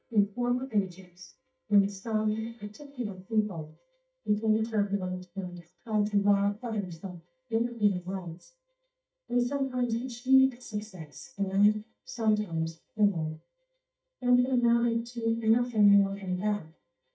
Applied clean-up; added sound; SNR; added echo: neural mask model DeepFilterNet 3.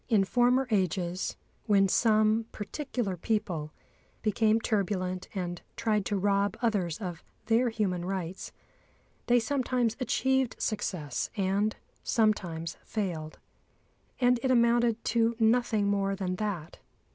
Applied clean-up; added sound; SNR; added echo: none; none; none; none.